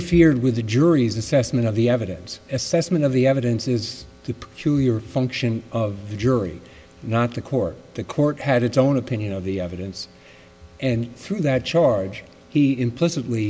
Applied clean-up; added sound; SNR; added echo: none; none; none; none.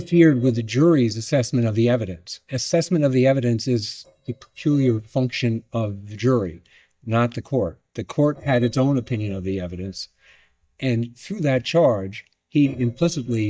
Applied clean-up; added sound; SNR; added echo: neural mask model DeepFilterNet 3.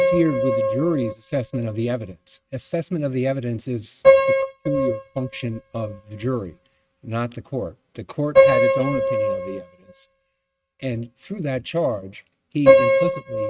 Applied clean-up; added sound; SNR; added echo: neural mask model RNNoise.